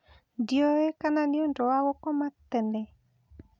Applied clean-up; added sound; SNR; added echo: none; none; none; none.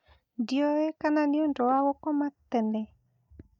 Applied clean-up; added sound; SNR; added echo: neural mask model DeepFilterNet 3.